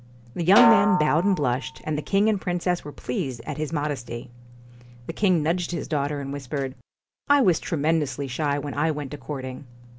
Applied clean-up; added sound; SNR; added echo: none; Snare drum; 3 dB; none.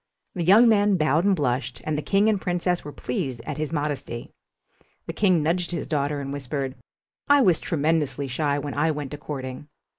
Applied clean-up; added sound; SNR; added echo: neural mask model Resemble Enhance denoiser.